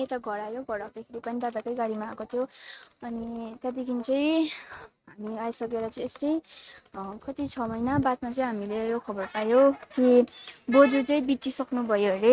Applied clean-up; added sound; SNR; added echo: neural mask model RNNoise.